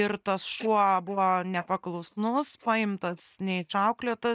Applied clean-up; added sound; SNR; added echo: neural mask model DeepFilterNet 3.